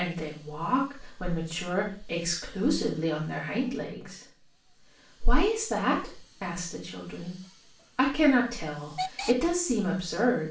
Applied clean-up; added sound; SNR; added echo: none; Hiss / Alarm / Train; 19 dB; reverberation time 0.4 s.